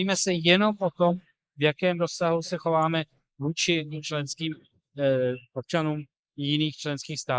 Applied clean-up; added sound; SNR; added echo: neural mask model Resemble Enhance denoiser.